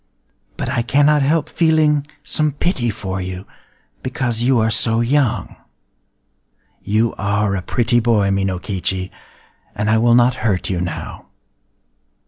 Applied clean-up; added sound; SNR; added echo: none; none; none; none.